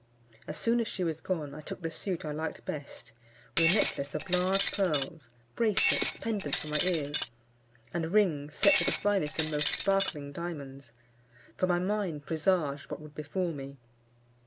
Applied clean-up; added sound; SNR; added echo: none; Shatter; -3 dB; none.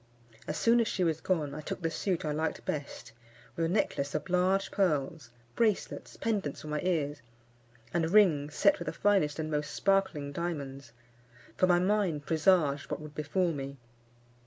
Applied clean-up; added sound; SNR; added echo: none; none; none; none.